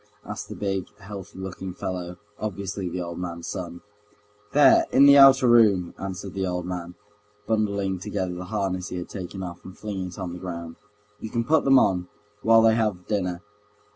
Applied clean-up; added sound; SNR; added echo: none; none; none; none.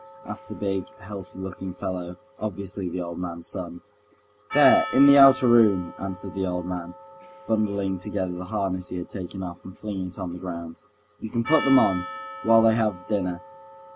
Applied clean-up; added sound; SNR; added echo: none; Percussion; 15 dB; none.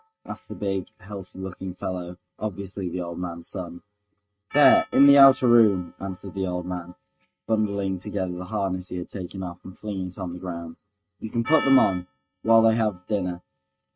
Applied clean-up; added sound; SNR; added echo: neural mask model RNNoise.